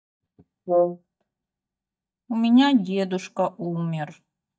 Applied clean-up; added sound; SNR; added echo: neural mask model DeepFilterNet 3.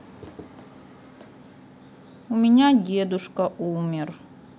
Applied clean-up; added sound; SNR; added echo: none; none; none; none.